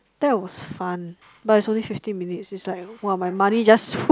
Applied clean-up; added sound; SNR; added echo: none; none; none; none.